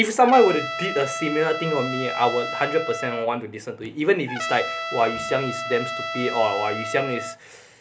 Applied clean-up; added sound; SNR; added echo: none; Trumpet; 7 dB; none.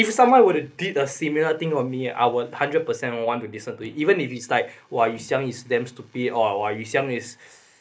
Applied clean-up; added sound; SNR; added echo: neural mask model Resemble Enhance denoiser.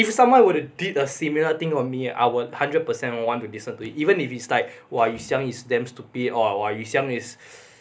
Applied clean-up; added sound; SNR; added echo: none; none; none; none.